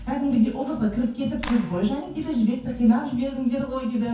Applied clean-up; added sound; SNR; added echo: none; Clapping; 13 dB; reverberation time 0.6 s.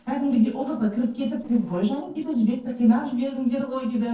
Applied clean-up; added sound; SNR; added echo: neural separator model SepFormer DNS4.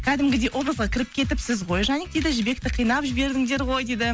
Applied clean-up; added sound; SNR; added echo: none; none; none; none.